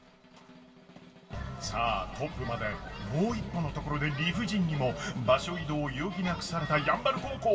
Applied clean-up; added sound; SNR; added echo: none; Snare drum; 18 dB; reverberation time 2.1 s.